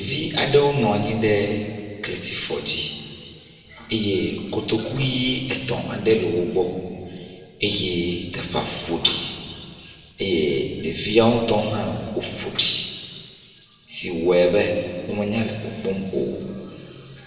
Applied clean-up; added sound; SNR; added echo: none; none; none; reverberation time 2.1 s.